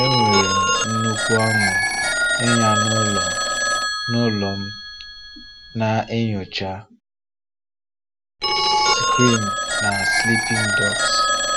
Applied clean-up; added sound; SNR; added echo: none; Telephone; -3 dB; none.